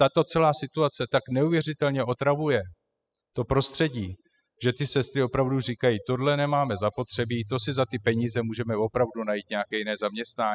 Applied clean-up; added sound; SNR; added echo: classical method spectral subtraction.